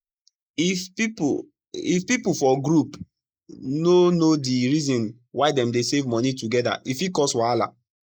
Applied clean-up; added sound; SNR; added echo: neural mask model Resemble Enhance denoiser.